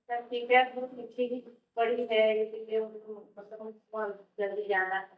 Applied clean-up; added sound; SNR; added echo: neural mask model DeepFilterNet 3.